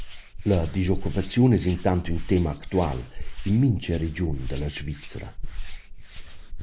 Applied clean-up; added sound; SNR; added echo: none; Hands; 7 dB; none.